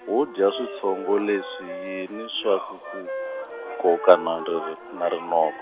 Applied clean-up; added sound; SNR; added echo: none; Wind instrument, woodwind instrument; 12 dB; none.